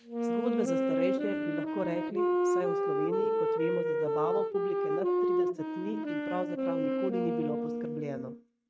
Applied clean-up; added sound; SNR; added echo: neural mask model RNNoise.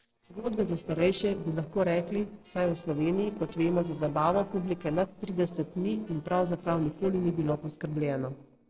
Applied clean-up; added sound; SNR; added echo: neural separator model SepFormer DNS4.